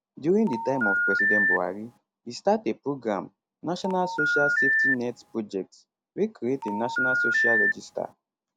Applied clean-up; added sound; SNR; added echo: none; Telephone; -4 dB; none.